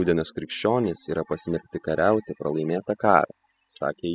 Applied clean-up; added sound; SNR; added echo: classical method spectral subtraction.